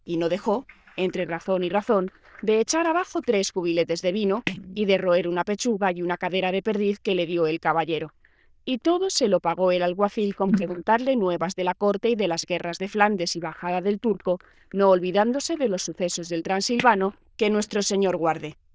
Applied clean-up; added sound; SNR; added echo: neural diffusion model UNIVERSE++.